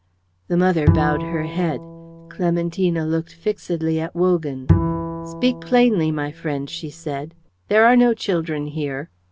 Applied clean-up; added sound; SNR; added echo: none; Bowed string instrument; 4 dB; none.